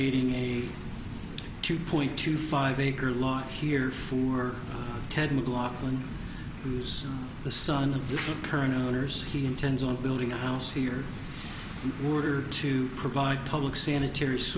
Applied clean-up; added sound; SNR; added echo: none; Truck; 14 dB; none.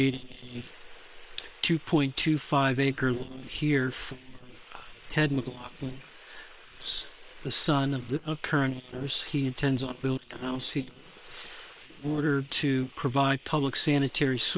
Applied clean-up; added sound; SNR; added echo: neural separator model SepFormer WHAM!.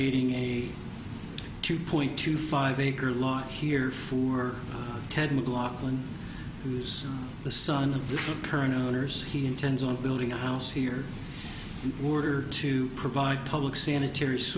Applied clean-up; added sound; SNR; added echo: none; none; none; none.